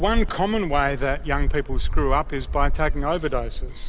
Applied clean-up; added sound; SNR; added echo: none; Gull, seagull; -2 dB; none.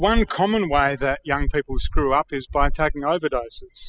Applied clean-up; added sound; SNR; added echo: classical method spectral subtraction.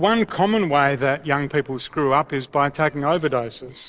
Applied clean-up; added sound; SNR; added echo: neural separator model SepFormer DNS4.